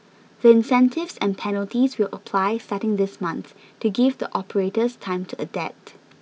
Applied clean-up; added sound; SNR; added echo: none; none; none; none.